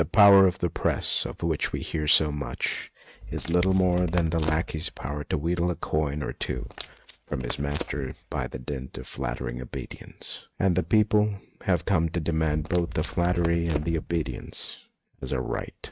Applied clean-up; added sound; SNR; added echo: neural mask model RNNoise.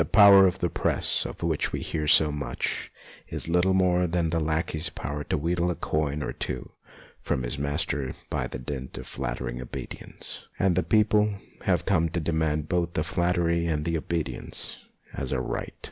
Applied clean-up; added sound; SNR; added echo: none; none; none; none.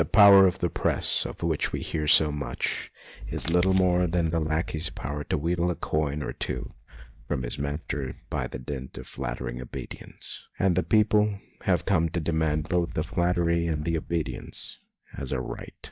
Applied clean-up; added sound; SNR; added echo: neural mask model DeepFilterNet 3.